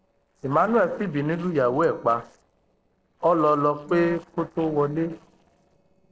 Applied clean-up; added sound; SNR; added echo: neural separator model SepFormer DNS4.